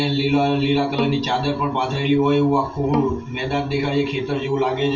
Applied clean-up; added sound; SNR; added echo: none; Bowed string instrument; 13 dB; reverberation time 0.2 s.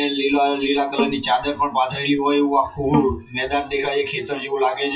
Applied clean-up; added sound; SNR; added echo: classical method WPE with log-MMSE.